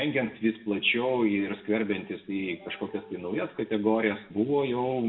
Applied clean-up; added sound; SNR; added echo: none; none; none; reverberation time 0.5 s.